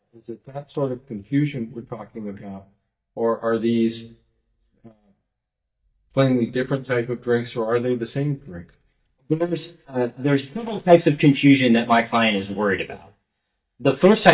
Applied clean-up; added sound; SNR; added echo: neural mask model DeepFilterNet 3.